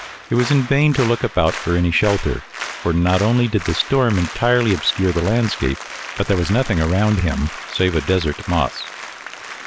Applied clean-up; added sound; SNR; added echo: none; Applause; 13 dB; none.